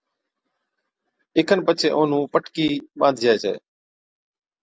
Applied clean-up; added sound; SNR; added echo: none; none; none; none.